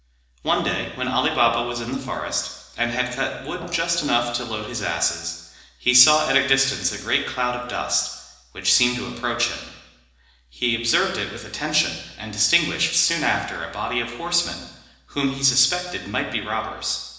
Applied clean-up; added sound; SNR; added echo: neural separator model SepFormer DNS4.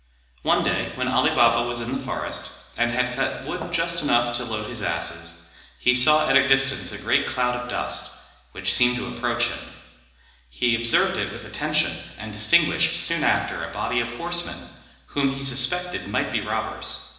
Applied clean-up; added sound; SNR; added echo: none; Fireworks; 14 dB; reverberation time 1.0 s.